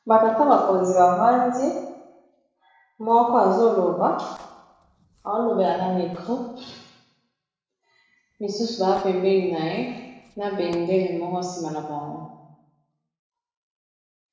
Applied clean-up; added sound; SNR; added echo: neural separator model SepFormer DNS4.